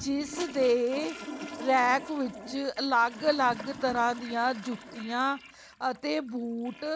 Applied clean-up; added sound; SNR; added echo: none; Toilet flush; 14 dB; none.